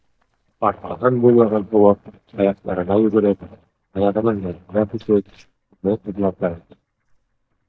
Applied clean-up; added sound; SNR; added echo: neural mask model DeepFilterNet 3.